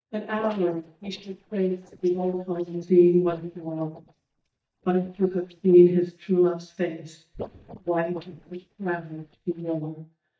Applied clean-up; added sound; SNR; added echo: neural mask model DeepFilterNet 3.